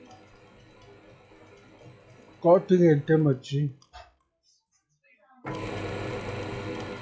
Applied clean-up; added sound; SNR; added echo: classical method log-MMSE.